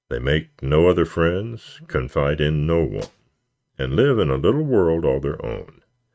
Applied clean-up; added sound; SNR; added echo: neural mask model RNNoise.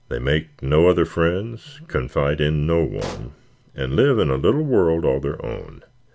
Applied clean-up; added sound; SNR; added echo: none; Explosion; 18 dB; none.